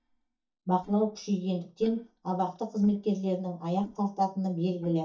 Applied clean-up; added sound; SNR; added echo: neural mask model DeepFilterNet 3.